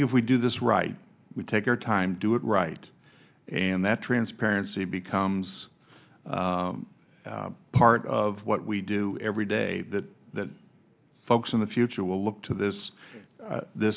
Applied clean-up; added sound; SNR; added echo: none; none; none; none.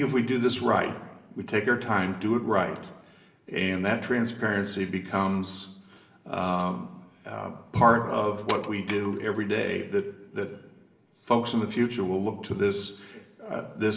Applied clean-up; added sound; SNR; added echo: none; Wood; 14 dB; reverberation time 0.8 s.